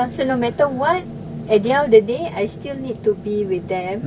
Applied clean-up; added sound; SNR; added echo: none; none; none; none.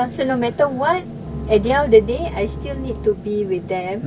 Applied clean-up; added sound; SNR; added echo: none; Bowed string instrument; 12 dB; none.